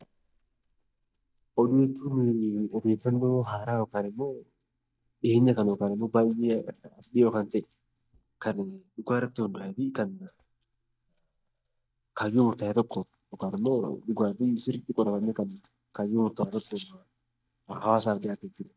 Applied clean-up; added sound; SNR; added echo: neural mask model DeepFilterNet 3.